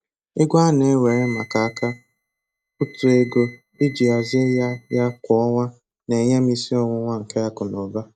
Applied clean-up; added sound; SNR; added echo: neural mask model RNNoise.